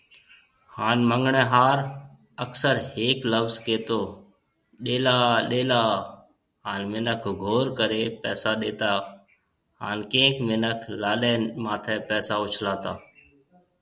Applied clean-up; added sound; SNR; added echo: none; none; none; none.